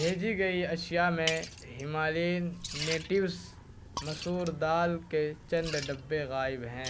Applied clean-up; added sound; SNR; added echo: none; Liquid; 11 dB; none.